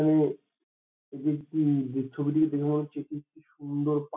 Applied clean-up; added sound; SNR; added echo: none; none; none; none.